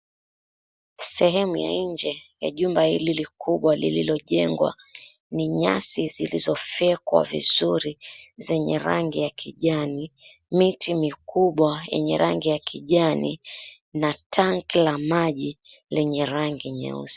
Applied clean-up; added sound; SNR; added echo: none; none; none; none.